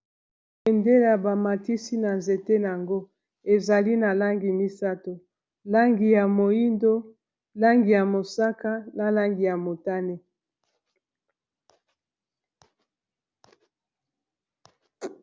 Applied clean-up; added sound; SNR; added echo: none; none; none; none.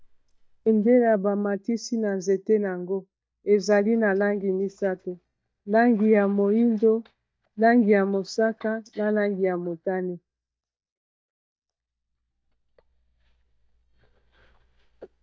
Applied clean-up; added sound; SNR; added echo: neural mask model DeepFilterNet 3.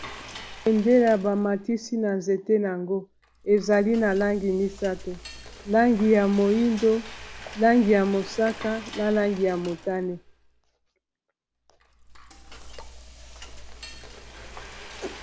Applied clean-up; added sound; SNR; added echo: none; Frying (food); 17 dB; none.